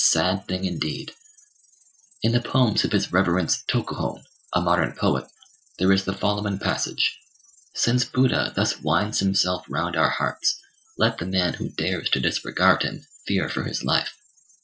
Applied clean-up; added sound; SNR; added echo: classical method Wiener filter.